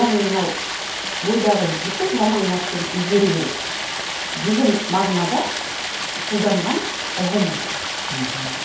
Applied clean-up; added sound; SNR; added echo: none; Stream; 4 dB; reverberation time 0.5 s.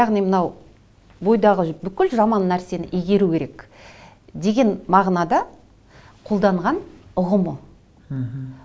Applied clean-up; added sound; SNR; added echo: none; none; none; none.